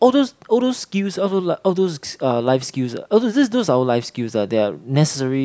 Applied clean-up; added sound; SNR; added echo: none; none; none; none.